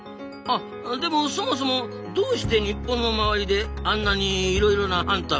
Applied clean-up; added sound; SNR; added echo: none; none; none; none.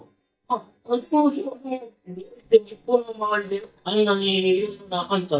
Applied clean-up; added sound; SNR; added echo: neural mask model DeepFilterNet 3.